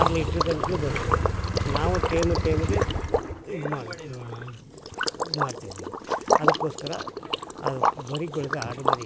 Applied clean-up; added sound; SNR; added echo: none; Liquid; 0 dB; none.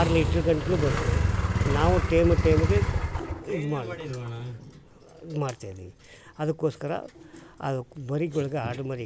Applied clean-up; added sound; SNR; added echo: none; none; none; none.